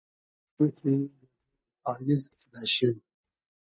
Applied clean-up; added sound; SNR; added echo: neural mask model DeepFilterNet 3.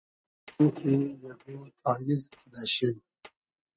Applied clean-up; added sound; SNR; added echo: neural mask model RNNoise.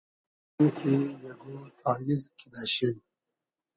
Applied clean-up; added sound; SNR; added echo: none; none; none; none.